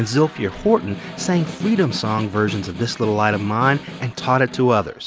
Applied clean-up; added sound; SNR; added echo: none; Snare drum; 14 dB; none.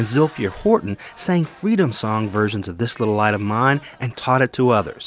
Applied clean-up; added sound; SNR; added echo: none; none; none; none.